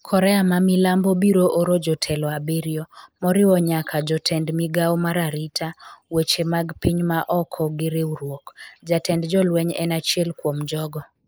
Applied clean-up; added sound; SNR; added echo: neural mask model Resemble Enhance denoiser.